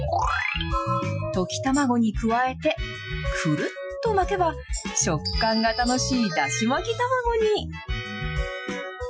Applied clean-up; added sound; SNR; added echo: classical method Wiener filter.